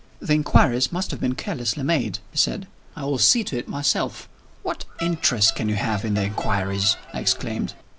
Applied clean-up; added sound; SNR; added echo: none; Crowd; 16 dB; none.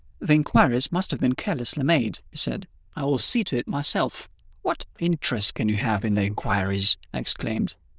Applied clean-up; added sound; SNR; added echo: neural diffusion model UNIVERSE++.